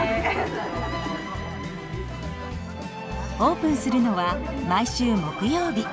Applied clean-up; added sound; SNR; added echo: none; none; none; none.